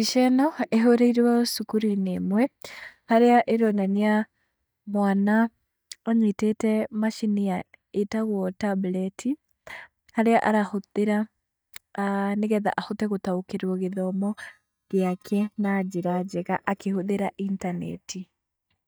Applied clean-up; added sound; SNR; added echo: neural mask model DeepFilterNet 3.